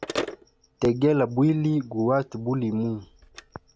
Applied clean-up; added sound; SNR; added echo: none; Telephone; 14 dB; none.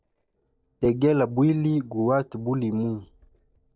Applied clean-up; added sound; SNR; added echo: neural separator model SepFormer DNS4.